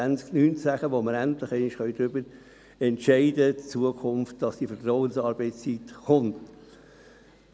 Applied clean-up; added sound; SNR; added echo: none; none; none; none.